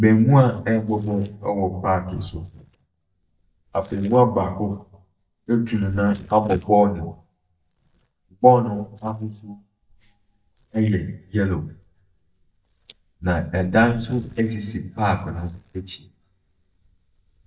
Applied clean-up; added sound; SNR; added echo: neural mask model DeepFilterNet 3.